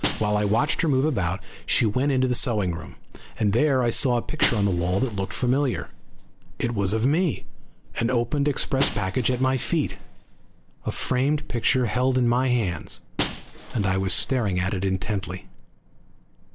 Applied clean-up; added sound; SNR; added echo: none; Shatter; 15 dB; none.